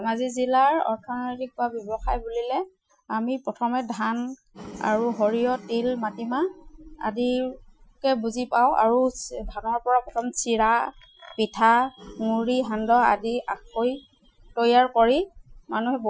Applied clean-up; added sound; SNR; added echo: classical method Wiener filter.